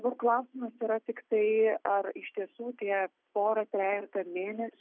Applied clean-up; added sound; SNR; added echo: none; none; none; none.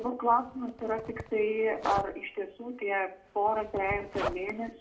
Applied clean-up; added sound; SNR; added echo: none; Zipper (clothing); 11 dB; reverberation time 0.3 s.